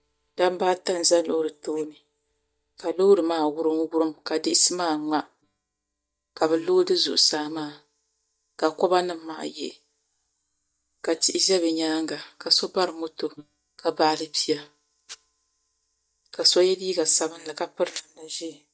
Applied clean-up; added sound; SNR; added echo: neural mask model DeepFilterNet 3.